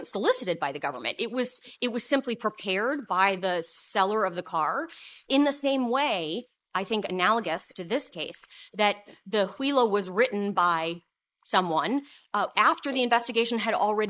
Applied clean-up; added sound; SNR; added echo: neural mask model Resemble Enhance denoiser.